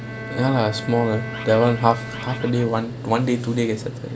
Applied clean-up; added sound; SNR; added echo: none; Bird + Bowed string instrument; 14 dB; none.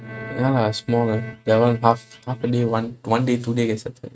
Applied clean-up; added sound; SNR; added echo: neural mask model RNNoise.